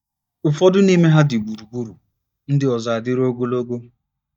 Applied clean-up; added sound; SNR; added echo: neural mask model DeepFilterNet 3.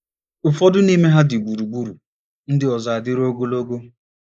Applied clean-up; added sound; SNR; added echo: neural mask model Resemble Enhance denoiser.